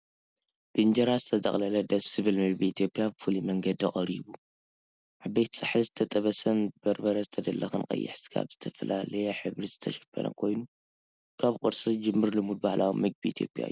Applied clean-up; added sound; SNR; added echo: none; none; none; none.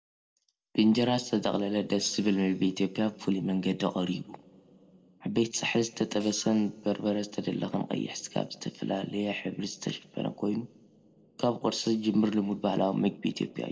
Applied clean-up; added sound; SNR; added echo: neural separator model SepFormer DNS4.